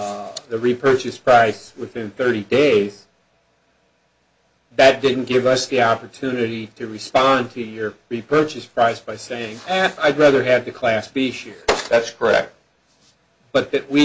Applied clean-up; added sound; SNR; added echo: none; none; none; none.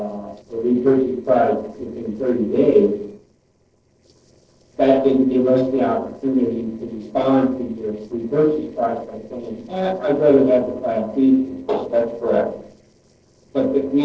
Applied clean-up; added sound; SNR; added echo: neural separator model SepFormer DNS4.